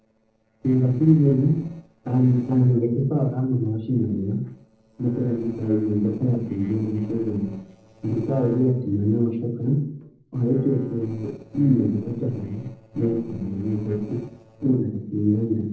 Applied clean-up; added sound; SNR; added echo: neural separator model SepFormer DNS4.